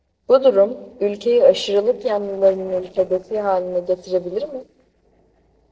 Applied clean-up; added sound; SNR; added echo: neural separator model SepFormer DNS4.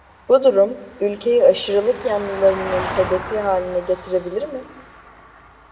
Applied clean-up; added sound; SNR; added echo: none; Vehicle; 13 dB; reverberation time 1.1 s.